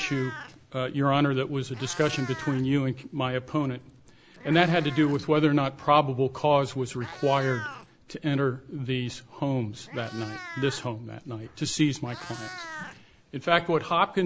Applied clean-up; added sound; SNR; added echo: none; Meow; 17 dB; none.